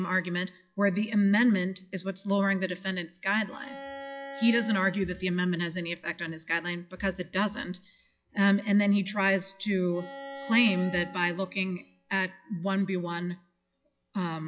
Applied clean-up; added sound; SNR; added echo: classical method log-MMSE.